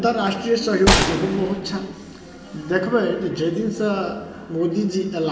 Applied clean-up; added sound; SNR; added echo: none; Gunshot, gunfire; 1 dB; reverberation time 1.2 s.